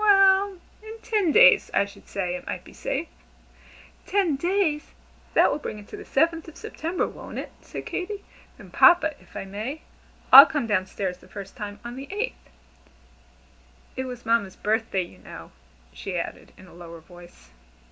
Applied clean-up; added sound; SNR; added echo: none; none; none; none.